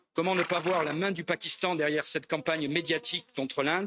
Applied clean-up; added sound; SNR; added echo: neural mask model RNNoise.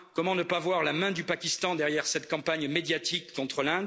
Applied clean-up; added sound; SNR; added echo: none; none; none; none.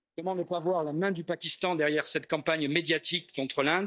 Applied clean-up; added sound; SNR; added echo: neural mask model DeepFilterNet 3.